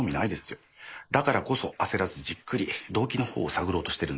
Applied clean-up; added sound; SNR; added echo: neural mask model Resemble Enhance denoiser.